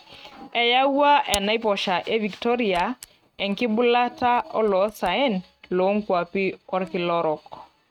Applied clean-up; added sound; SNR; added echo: neural mask model RNNoise.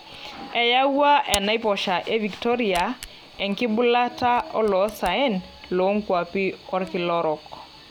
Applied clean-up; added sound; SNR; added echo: none; Camera; 19 dB; none.